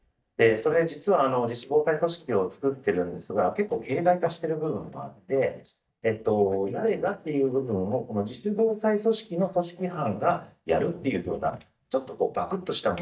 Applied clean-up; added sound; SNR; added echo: neural mask model DeepFilterNet 3.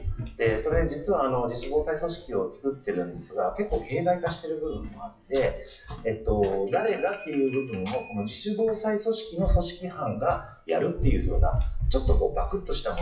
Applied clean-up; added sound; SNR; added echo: classical method WPE with log-MMSE.